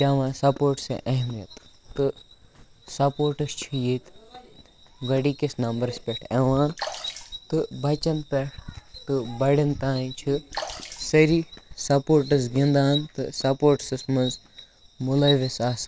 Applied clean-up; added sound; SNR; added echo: none; Sink (filling or washing) / Water / Splash, splatter; 11 dB; none.